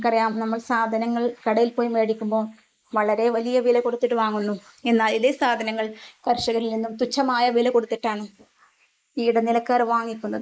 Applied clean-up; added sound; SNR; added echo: neural mask model Resemble Enhance denoiser.